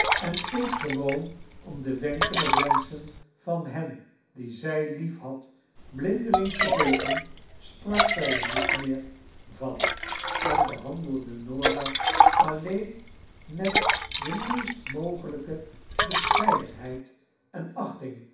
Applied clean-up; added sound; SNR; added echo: none; Liquid; -4 dB; reverberation time 0.6 s.